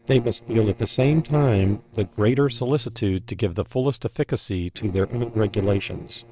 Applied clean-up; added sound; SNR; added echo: neural separator model SepFormer DNS4.